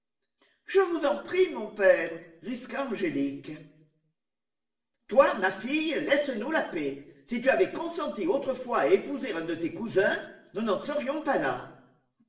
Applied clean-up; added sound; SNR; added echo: none; none; none; reverberation time 0.7 s.